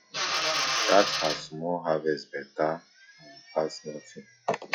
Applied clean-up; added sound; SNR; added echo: classical method log-MMSE.